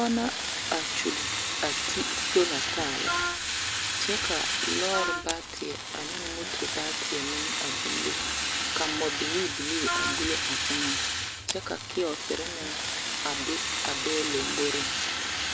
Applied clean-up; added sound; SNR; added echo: none; Wind instrument, woodwind instrument + Fire; -3 dB; none.